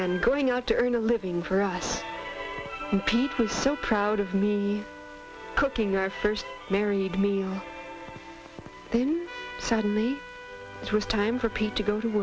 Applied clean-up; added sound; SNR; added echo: none; Trumpet; 19 dB; none.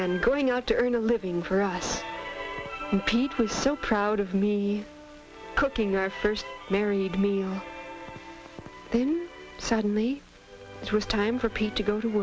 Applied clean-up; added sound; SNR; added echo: none; none; none; none.